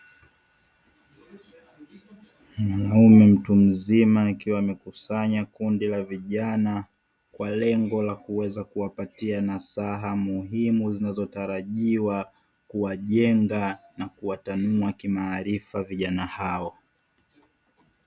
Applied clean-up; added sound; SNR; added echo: none; none; none; none.